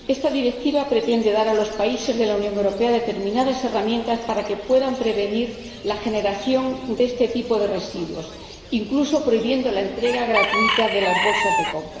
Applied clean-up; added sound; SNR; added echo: none; Bird / Chicken, rooster; 8 dB; reverberation time 2.9 s.